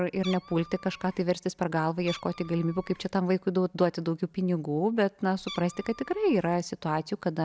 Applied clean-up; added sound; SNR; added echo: none; Meow; 18 dB; none.